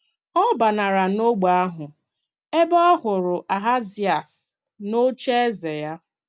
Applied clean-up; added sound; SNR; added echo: none; none; none; none.